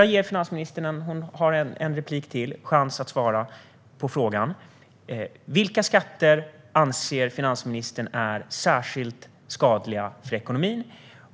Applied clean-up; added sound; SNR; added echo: none; none; none; none.